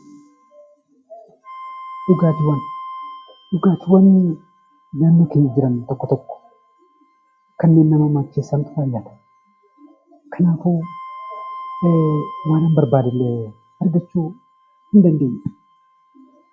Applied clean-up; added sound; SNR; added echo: classical method log-MMSE.